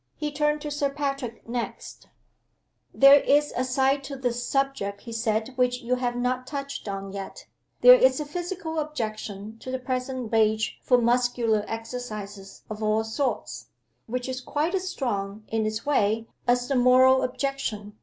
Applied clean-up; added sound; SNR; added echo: none; none; none; none.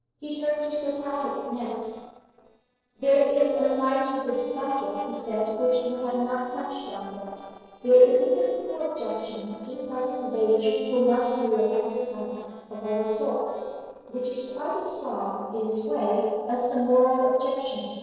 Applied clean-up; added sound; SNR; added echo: neural separator model SepFormer DNS4.